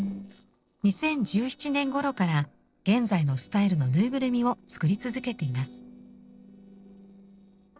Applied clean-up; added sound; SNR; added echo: neural separator model SepFormer DNS4.